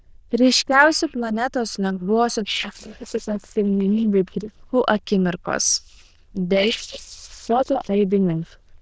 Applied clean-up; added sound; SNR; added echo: neural diffusion model UNIVERSE++.